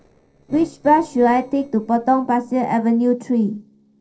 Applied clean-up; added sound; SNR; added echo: neural separator model SepFormer DNS4.